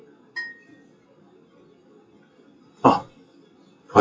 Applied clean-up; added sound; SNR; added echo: classical method WPE with log-MMSE.